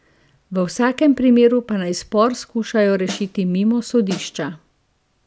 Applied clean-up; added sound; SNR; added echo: none; Snare drum; 14 dB; none.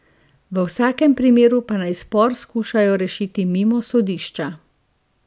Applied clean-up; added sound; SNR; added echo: none; none; none; none.